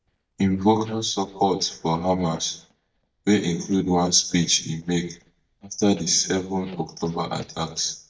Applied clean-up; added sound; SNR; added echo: neural mask model DeepFilterNet 3.